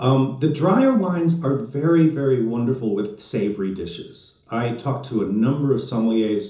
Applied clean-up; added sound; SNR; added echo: none; none; none; reverberation time 0.6 s.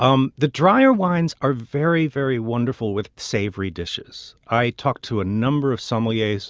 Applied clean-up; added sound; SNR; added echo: none; none; none; none.